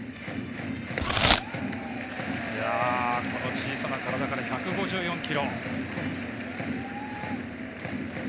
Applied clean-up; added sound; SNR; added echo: none; Packing tape, duct tape / Tearing; 0 dB; none.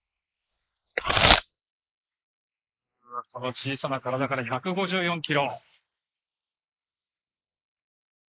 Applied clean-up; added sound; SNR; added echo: neural mask model Resemble Enhance denoiser.